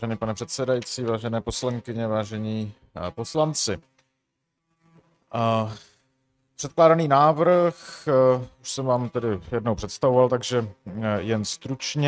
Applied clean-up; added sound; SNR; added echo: neural mask model RNNoise.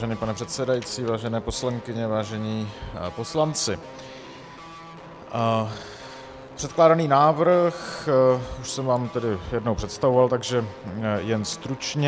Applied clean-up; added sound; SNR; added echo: none; Guitar; 18 dB; none.